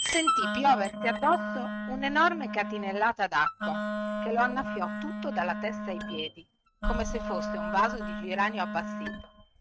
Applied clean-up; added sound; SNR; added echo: neural mask model RNNoise.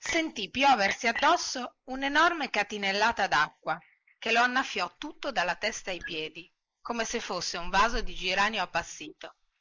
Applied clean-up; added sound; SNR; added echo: neural mask model Resemble Enhance denoiser.